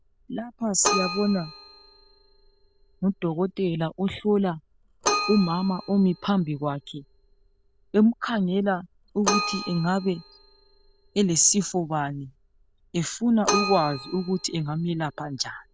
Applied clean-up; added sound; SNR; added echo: none; Keyboard (musical); 8 dB; none.